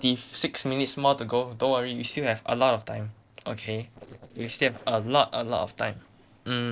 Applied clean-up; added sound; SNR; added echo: neural separator model SepFormer DNS4.